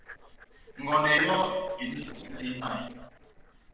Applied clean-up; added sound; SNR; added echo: neural separator model SepFormer DNS4.